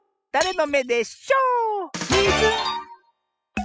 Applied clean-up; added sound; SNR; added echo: classical method spectral subtraction.